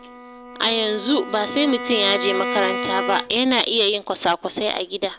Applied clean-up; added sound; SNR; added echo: none; Bowed string instrument; 8 dB; none.